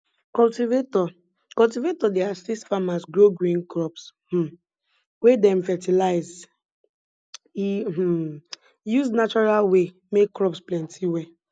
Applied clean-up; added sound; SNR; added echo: none; none; none; none.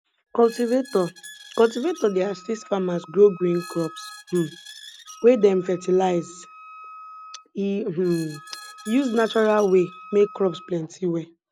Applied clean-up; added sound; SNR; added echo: none; Wind instrument, woodwind instrument + Squeak; 20 dB; none.